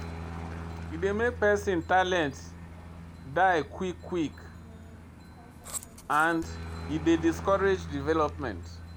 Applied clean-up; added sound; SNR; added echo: none; Aircraft; 11 dB; none.